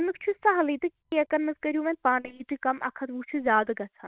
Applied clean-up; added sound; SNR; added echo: neural separator model SepFormer WHAM!.